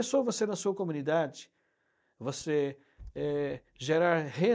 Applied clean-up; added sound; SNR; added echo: neural mask model DeepFilterNet 3.